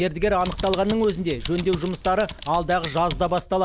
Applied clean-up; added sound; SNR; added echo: none; Typing; 12 dB; none.